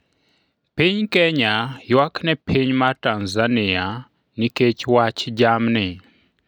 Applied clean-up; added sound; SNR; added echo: none; none; none; none.